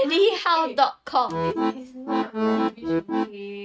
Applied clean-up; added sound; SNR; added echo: neural mask model RNNoise.